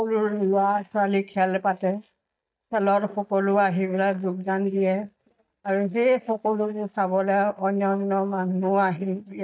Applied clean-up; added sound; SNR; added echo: neural mask model DeepFilterNet 3.